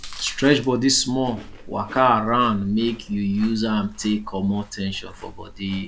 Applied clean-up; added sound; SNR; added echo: none; Chewing, mastication; 16 dB; none.